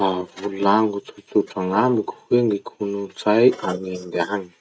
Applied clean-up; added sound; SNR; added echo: none; none; none; none.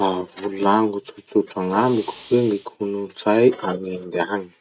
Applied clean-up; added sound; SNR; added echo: none; Fire; 18 dB; none.